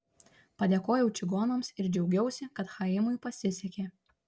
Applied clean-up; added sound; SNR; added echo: none; none; none; none.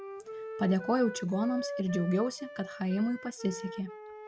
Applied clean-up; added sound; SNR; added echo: none; Wind instrument, woodwind instrument; 10 dB; none.